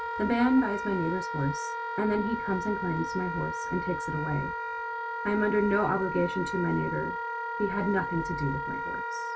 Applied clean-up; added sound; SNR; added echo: none; Wind instrument, woodwind instrument; 4 dB; none.